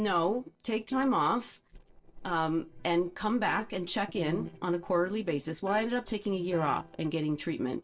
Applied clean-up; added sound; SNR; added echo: neural separator model SepFormer DNS4.